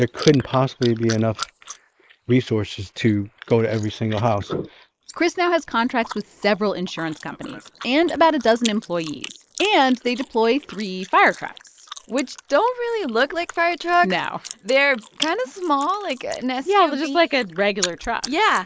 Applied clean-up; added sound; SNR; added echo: neural mask model Resemble Enhance denoiser.